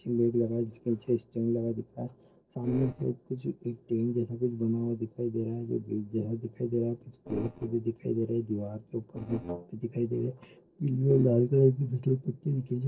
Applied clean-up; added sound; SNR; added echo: neural separator model SepFormer DNS4.